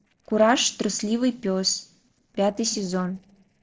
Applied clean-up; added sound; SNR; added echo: neural separator model SepFormer DNS4.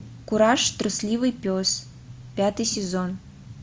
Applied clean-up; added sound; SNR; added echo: none; none; none; none.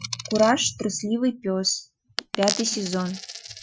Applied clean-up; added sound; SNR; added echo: classical method Wiener filter.